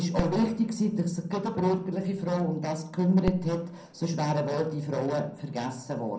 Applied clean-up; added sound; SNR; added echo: none; Fireworks; 15 dB; reverberation time 0.6 s.